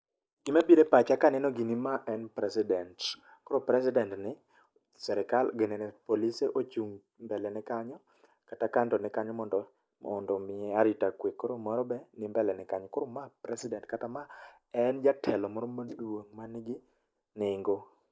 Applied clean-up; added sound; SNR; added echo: neural mask model Resemble Enhance denoiser.